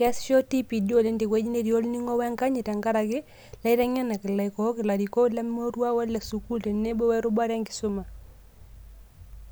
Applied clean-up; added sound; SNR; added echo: none; none; none; none.